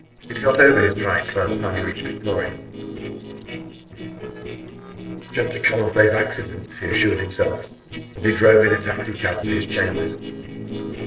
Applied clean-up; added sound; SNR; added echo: neural separator model SepFormer DNS4.